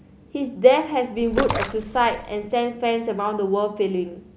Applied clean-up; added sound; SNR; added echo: none; Splash, splatter; 8 dB; none.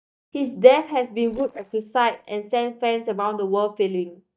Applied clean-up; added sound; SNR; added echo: neural mask model DeepFilterNet 3.